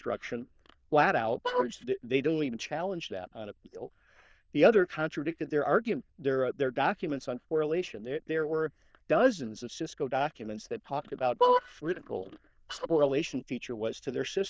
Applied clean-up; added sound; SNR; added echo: neural diffusion model UNIVERSE++.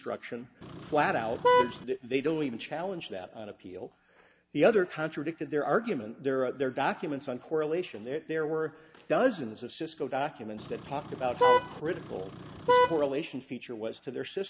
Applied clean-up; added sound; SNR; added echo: none; Vehicle horn, car horn, honking; -4 dB; none.